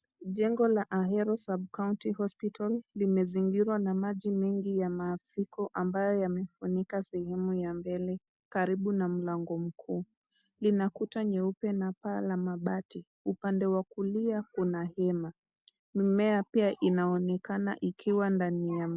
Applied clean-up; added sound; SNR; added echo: none; none; none; none.